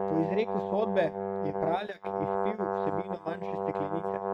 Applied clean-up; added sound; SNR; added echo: neural mask model RNNoise.